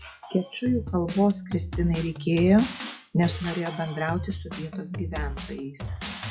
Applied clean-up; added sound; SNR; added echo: classical method WPE with log-MMSE.